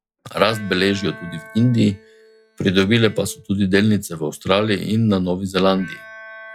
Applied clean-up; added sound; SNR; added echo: classical method log-MMSE.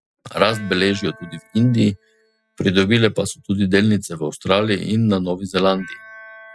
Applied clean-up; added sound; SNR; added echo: classical method spectral subtraction.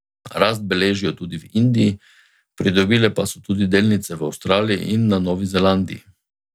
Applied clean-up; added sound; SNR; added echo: none; none; none; none.